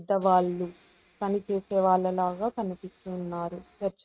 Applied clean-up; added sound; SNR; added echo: neural mask model RNNoise.